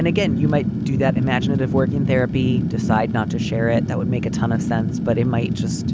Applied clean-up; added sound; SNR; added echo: none; Fire; -1 dB; none.